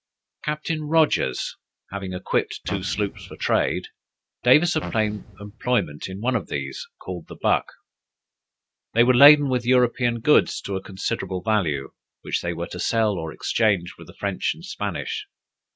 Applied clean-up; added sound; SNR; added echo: none; Fart; 12 dB; none.